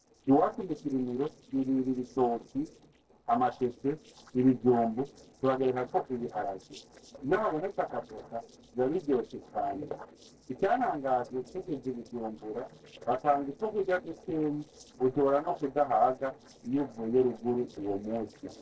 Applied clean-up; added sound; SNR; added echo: neural separator model SepFormer DNS4.